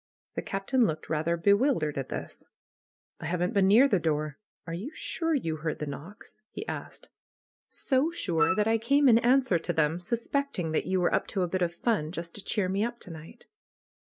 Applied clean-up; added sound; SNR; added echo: none; Wind instrument, woodwind instrument; 5 dB; none.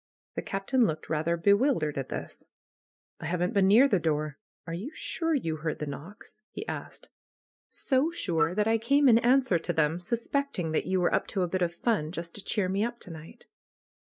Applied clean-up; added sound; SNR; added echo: neural mask model DeepFilterNet 3.